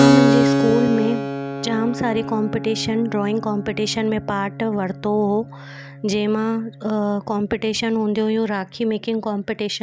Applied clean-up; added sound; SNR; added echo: none; Keyboard (musical); 2 dB; none.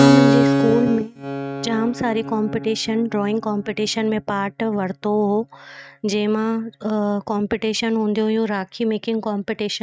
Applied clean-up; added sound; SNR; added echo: neural mask model RNNoise.